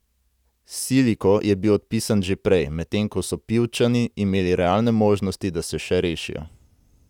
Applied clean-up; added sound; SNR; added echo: none; none; none; none.